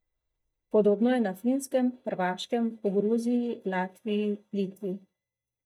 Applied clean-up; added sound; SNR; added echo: neural mask model DeepFilterNet 3.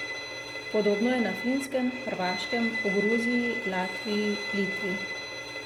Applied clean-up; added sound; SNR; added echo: none; Bowed string instrument; 4 dB; none.